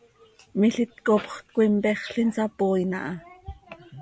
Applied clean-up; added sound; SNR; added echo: none; none; none; none.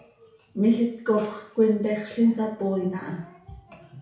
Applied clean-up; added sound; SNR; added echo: none; none; none; reverberation time 0.6 s.